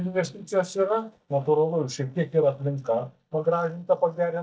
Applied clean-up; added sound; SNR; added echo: neural mask model DeepFilterNet 3.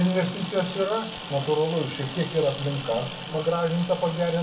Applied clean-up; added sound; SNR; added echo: none; Camera; 12 dB; reverberation time 0.3 s.